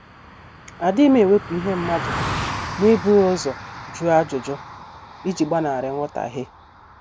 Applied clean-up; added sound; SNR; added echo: none; Car passing by; 11 dB; none.